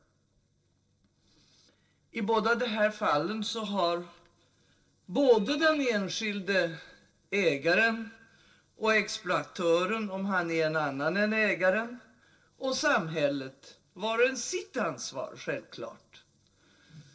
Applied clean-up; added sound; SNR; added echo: neural separator model SepFormer DNS4.